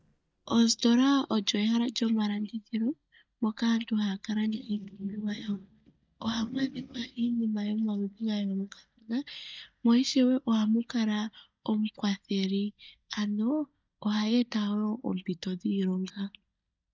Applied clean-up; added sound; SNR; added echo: neural mask model DeepFilterNet 3.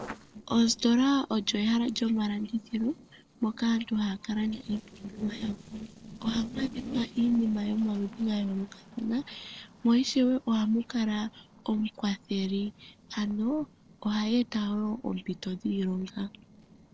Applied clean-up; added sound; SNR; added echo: neural separator model SepFormer DNS4.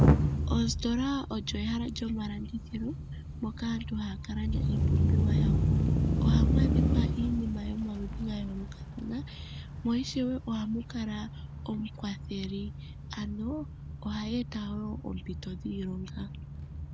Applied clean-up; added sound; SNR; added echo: none; Engine starting / Accelerating, revving, vroom / Motor vehicle (road); -4 dB; none.